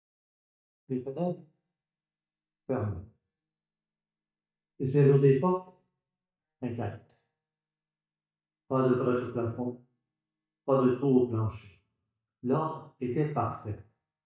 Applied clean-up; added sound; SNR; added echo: neural mask model DeepFilterNet 3.